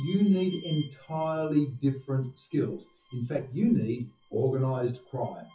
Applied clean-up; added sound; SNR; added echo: classical method WPE with log-MMSE.